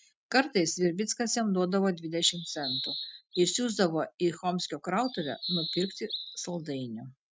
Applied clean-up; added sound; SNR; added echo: neural mask model RNNoise.